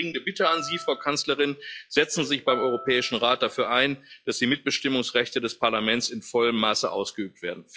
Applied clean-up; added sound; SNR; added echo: classical method log-MMSE.